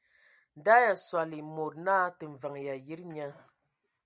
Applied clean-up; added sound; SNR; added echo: none; none; none; none.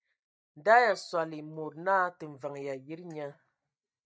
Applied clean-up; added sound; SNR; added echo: neural mask model DeepFilterNet 3.